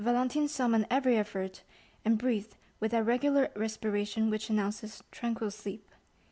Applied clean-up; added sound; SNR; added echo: none; none; none; none.